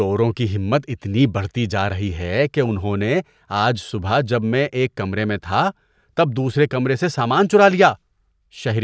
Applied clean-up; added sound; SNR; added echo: none; none; none; none.